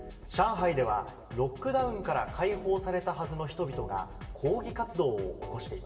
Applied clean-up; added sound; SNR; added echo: none; none; none; reverberation time 1.2 s.